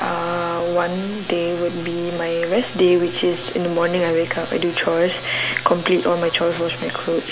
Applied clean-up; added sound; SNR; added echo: none; none; none; none.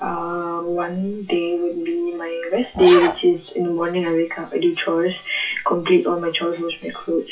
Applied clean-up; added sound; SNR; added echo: classical method WPE with log-MMSE.